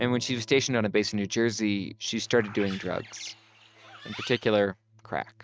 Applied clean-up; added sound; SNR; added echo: neural mask model RNNoise.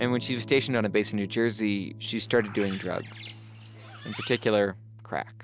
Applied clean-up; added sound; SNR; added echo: none; Electric guitar / Strum + Bird; 14 dB; none.